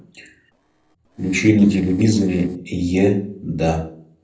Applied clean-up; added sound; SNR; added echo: neural separator model SepFormer DNS4.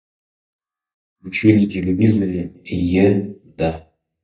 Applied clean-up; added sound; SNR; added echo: neural mask model DeepFilterNet 3.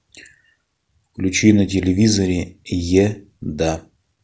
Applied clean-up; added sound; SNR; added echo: none; none; none; none.